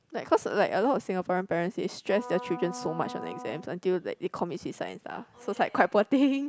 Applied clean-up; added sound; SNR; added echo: none; Wind instrument, woodwind instrument; 13 dB; none.